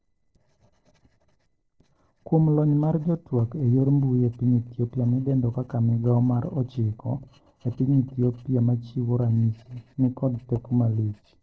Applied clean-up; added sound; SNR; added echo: neural separator model SepFormer DNS4.